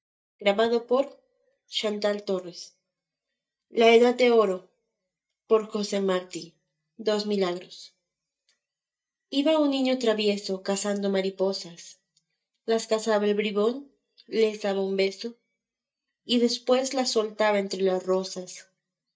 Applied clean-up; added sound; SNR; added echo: neural mask model DeepFilterNet 3.